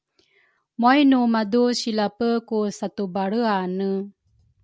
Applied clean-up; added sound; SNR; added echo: none; none; none; none.